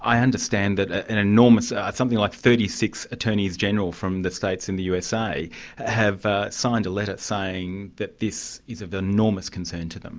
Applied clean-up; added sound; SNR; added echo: none; none; none; none.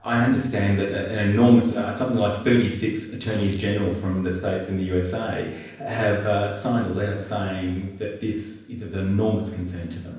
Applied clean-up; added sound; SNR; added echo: neural separator model SepFormer DNS4.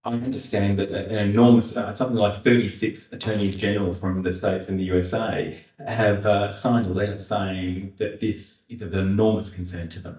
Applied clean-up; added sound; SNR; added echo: neural mask model DeepFilterNet 3.